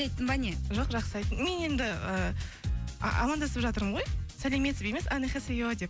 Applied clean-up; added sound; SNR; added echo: none; none; none; none.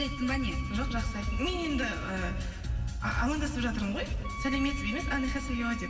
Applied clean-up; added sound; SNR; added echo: none; Wind instrument, woodwind instrument; 14 dB; reverberation time 2.4 s.